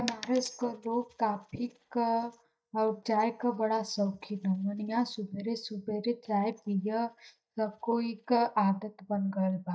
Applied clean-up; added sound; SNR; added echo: neural mask model DeepFilterNet 3.